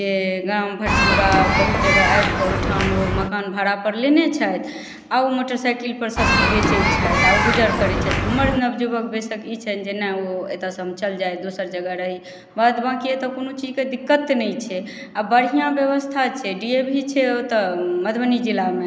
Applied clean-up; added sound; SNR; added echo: none; Human group actions; -3 dB; none.